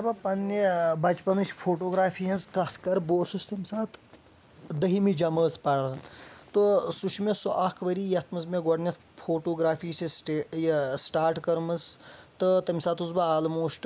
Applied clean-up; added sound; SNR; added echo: none; none; none; none.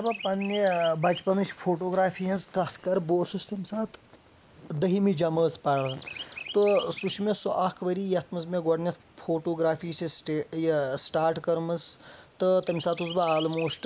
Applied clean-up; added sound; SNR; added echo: neural mask model Resemble Enhance denoiser.